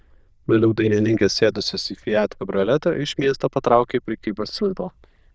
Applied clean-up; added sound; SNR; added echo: neural diffusion model UNIVERSE++.